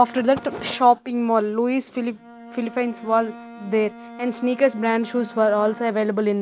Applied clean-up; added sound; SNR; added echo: none; Bowed string instrument; 19 dB; none.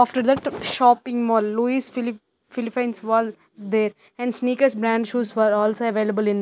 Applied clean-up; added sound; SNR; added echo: none; none; none; none.